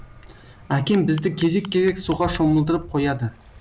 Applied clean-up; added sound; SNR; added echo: none; Clock + Waves, surf; 18 dB; none.